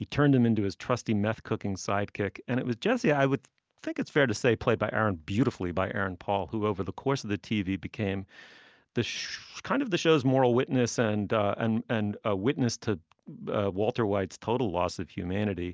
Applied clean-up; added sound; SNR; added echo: none; none; none; none.